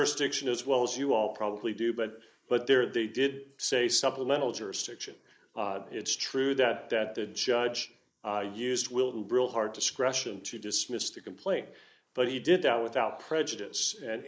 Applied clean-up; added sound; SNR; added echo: neural mask model Resemble Enhance denoiser.